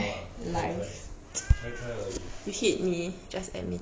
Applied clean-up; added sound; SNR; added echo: none; Meow; 19 dB; none.